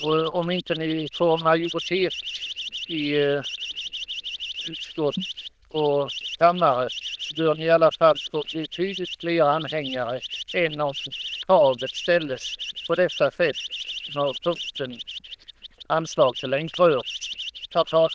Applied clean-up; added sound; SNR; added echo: neural diffusion model UNIVERSE++.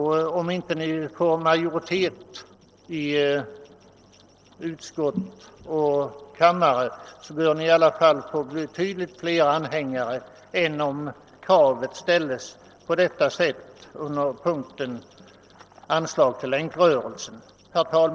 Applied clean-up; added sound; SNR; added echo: neural separator model SepFormer DNS4.